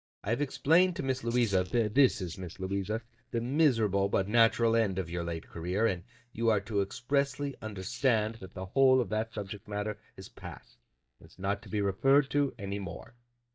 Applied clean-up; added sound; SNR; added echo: neural mask model DeepFilterNet 3.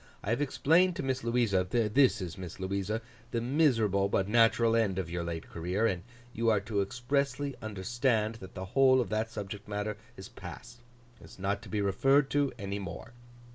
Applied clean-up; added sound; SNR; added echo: none; none; none; none.